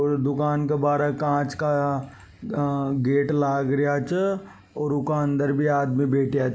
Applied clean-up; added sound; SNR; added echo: none; none; none; none.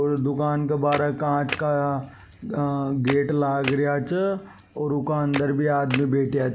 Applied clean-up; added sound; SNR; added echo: none; Camera; 12 dB; none.